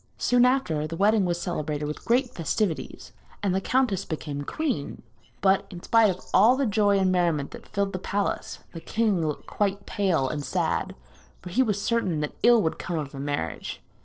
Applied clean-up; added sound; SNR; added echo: neural separator model SepFormer DNS4.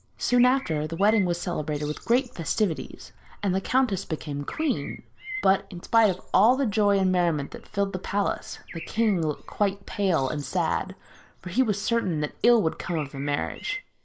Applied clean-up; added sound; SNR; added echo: neural mask model Resemble Enhance denoiser.